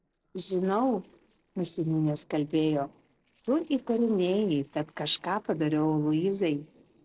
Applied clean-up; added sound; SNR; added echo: neural separator model SepFormer DNS4.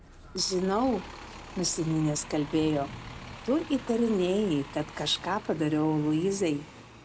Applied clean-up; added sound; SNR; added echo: none; Bus; 15 dB; none.